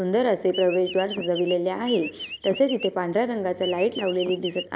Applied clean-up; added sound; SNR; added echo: none; Chirp, tweet; 12 dB; none.